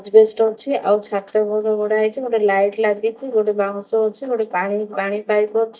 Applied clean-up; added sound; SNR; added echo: neural mask model DeepFilterNet 3.